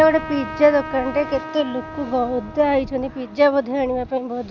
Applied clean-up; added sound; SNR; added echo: none; Trumpet; 14 dB; none.